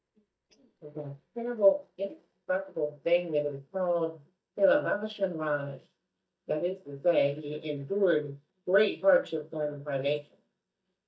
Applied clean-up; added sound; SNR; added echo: neural mask model DeepFilterNet 3.